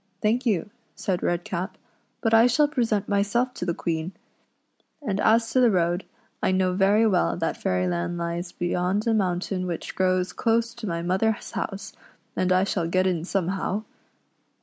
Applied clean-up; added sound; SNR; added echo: none; none; none; none.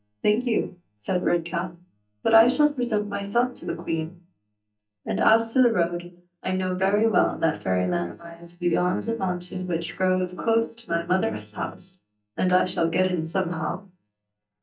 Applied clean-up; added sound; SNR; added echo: neural mask model DeepFilterNet 3.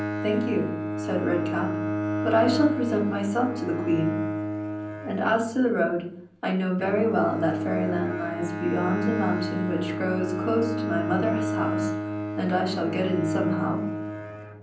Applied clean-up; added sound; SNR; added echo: none; Bowed string instrument; 3 dB; reverberation time 0.6 s.